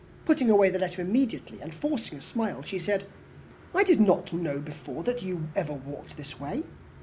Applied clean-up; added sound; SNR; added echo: none; none; none; none.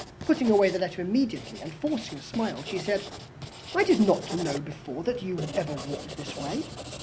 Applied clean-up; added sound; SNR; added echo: none; Writing; 12 dB; none.